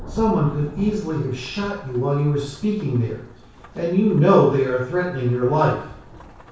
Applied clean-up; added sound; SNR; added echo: none; Rain / Thunderstorm; 18 dB; reverberation time 0.6 s.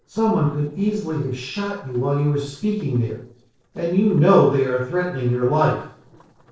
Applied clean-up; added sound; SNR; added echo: neural separator model SepFormer DNS4.